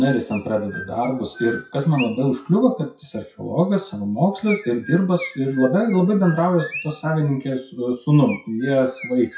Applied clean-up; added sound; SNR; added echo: classical method WPE with log-MMSE.